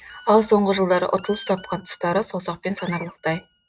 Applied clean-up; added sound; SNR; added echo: neural mask model RNNoise.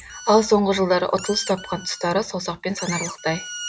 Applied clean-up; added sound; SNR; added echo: none; Squeak; 14 dB; none.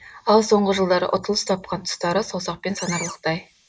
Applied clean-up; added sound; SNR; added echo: neural mask model Resemble Enhance denoiser.